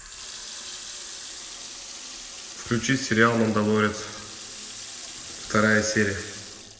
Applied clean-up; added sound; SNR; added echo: none; Water tap, faucet; 12 dB; reverberation time 1.5 s.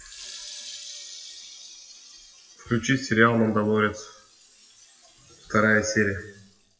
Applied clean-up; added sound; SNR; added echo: classical method WPE with log-MMSE.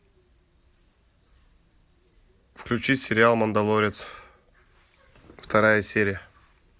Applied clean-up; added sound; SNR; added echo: none; none; none; none.